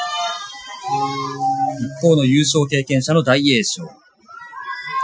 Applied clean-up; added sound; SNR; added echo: classical method Wiener filter.